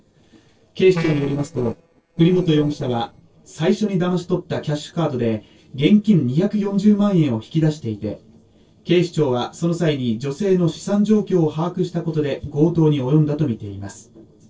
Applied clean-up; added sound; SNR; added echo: neural separator model SepFormer DNS4.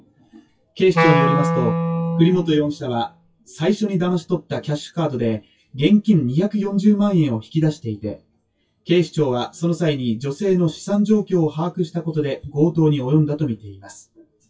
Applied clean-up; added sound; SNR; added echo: classical method WPE with log-MMSE.